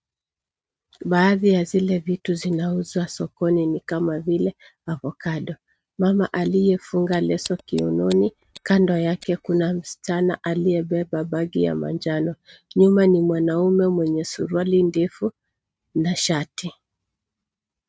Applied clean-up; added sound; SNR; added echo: neural mask model RNNoise.